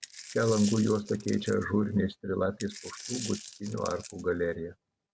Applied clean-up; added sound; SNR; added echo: none; Coin (dropping); 15 dB; none.